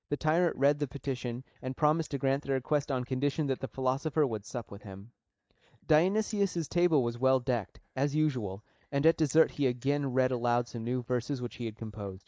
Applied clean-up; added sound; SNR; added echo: neural mask model DeepFilterNet 3.